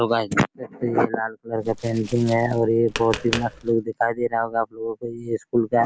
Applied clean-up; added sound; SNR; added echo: none; Tap; 12 dB; none.